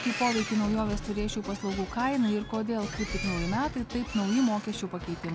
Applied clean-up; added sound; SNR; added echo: none; Boat, Water vehicle; 10 dB; none.